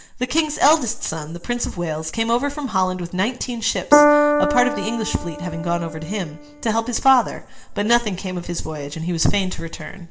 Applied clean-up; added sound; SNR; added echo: none; Piano; -1 dB; reverberation time 0.7 s.